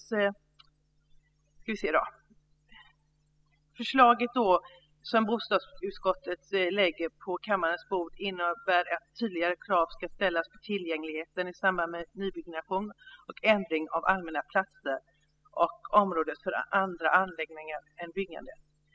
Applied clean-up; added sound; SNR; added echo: classical method spectral subtraction.